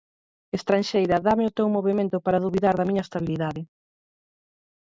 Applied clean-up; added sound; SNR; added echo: none; none; none; none.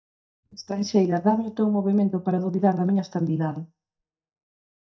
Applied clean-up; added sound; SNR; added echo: neural mask model DeepFilterNet 3.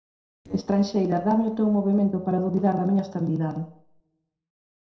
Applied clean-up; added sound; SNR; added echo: neural separator model SepFormer DNS4.